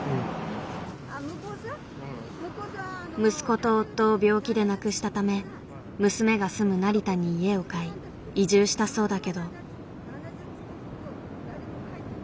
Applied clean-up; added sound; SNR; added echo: none; none; none; none.